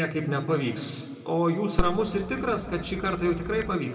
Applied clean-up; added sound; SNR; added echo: none; Dog; 5 dB; reverberation time 1.8 s.